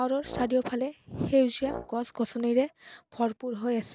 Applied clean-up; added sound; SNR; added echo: none; Brass instrument; 14 dB; none.